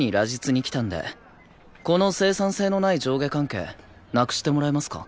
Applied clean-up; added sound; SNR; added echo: none; none; none; none.